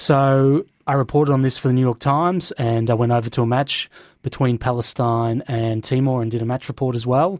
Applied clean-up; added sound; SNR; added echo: none; none; none; none.